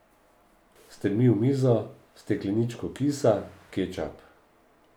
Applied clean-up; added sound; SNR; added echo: none; none; none; none.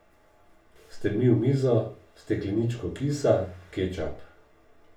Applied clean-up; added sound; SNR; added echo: none; none; none; reverberation time 0.2 s.